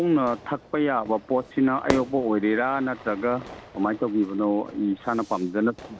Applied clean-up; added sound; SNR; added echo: none; Fire / Fireworks; 14 dB; none.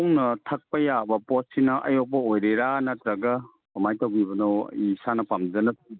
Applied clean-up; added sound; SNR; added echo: none; none; none; none.